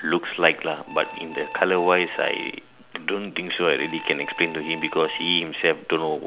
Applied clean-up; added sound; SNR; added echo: none; Alarm; 14 dB; none.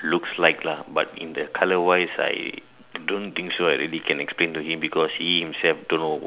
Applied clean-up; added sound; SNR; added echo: none; none; none; none.